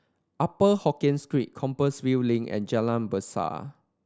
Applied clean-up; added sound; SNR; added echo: none; none; none; none.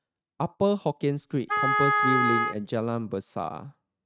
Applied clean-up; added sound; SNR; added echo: neural mask model RNNoise.